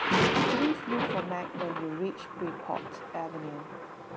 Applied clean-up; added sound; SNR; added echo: none; Thunder; -3 dB; none.